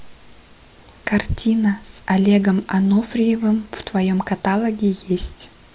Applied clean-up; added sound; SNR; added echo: none; none; none; none.